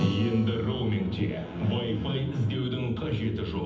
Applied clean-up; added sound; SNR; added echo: none; Acoustic guitar; 15 dB; reverberation time 0.8 s.